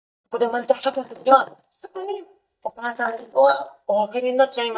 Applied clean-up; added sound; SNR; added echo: neural mask model DeepFilterNet 3.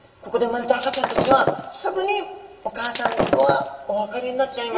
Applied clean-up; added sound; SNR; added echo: none; Shatter; 2 dB; reverberation time 1.0 s.